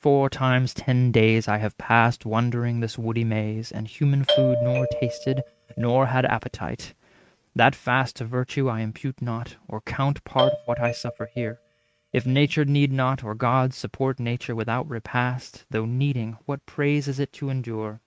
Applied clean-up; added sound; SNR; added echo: neural mask model RNNoise.